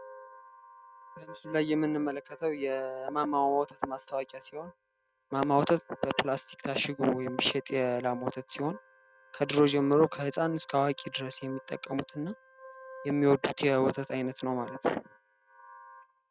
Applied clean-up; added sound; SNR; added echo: neural mask model RNNoise.